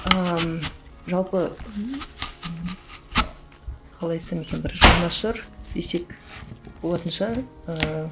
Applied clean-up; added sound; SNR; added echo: none; Domestic sounds, home sounds; -1 dB; none.